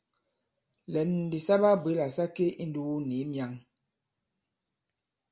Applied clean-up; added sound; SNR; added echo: none; none; none; none.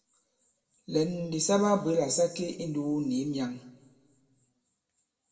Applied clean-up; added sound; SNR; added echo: none; none; none; reverberation time 0.9 s.